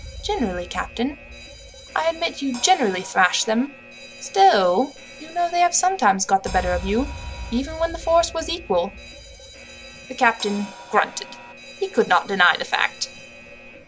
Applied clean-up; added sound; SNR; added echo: none; Crash cymbal + Alarm; 15 dB; none.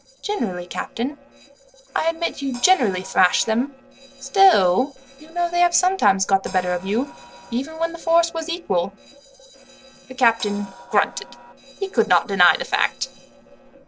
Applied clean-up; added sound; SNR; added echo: neural separator model SepFormer DNS4.